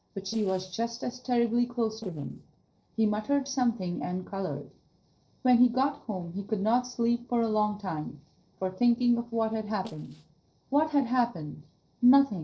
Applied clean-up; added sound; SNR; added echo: neural separator model SepFormer DNS4.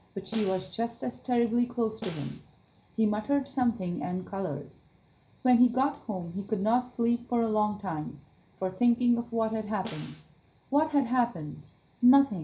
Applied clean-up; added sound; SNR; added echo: none; Snare drum; 17 dB; reverberation time 0.4 s.